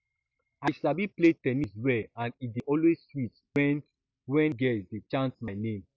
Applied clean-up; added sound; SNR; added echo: none; none; none; none.